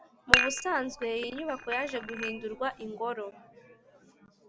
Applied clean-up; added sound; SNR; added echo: none; Dishes, pots, and pans; -4 dB; none.